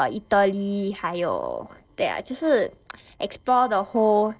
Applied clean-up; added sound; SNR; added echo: neural separator model SepFormer DNS4.